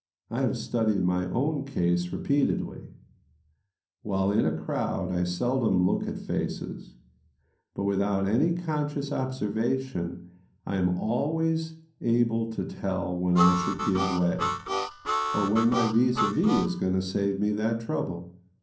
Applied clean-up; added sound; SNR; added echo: none; Harmonica; 2 dB; reverberation time 0.6 s.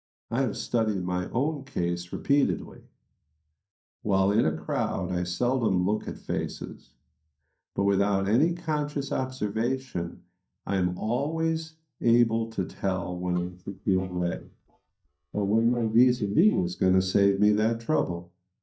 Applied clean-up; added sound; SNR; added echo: neural mask model DeepFilterNet 3.